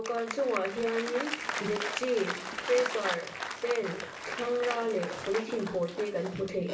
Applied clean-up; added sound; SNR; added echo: none; Applause; 6 dB; reverberation time 0.3 s.